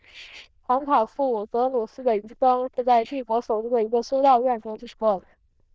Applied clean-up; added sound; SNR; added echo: neural diffusion model UNIVERSE++.